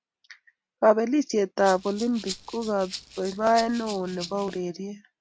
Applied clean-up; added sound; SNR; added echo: none; Rattle (instrument); 15 dB; none.